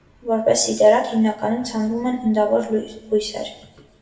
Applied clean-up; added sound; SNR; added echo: none; none; none; reverberation time 0.8 s.